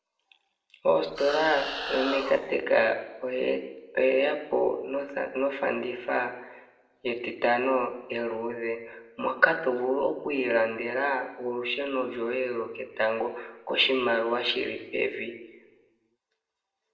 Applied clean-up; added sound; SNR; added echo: none; Animal; 7 dB; reverberation time 0.9 s.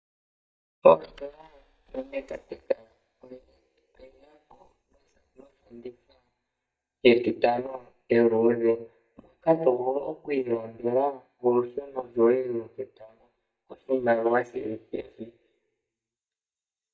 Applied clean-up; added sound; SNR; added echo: neural mask model DeepFilterNet 3.